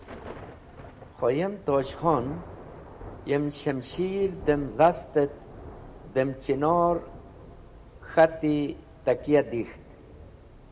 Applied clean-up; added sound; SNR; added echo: none; Thunder / Rain; 17 dB; reverberation time 1.9 s.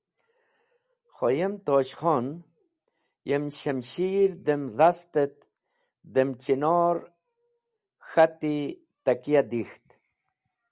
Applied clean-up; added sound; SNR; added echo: none; none; none; none.